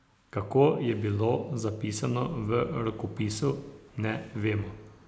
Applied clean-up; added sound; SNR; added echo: none; none; none; none.